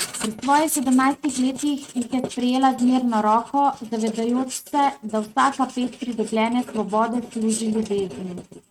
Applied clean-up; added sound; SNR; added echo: neural mask model RNNoise.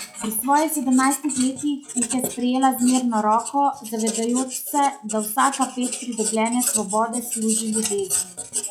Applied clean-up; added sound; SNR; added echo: classical method log-MMSE.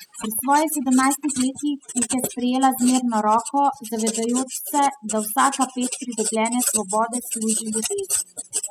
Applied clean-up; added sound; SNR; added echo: classical method spectral subtraction.